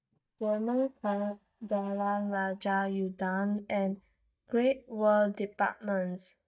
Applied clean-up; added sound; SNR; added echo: neural mask model DeepFilterNet 3.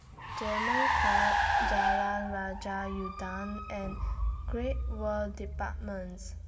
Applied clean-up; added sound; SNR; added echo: none; Car; -5 dB; reverberation time 0.9 s.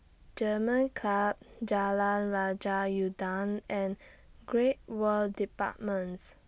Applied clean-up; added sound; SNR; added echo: none; none; none; none.